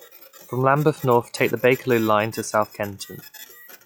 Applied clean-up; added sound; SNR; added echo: classical method log-MMSE.